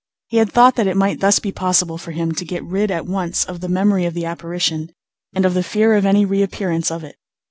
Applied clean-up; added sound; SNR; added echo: none; none; none; none.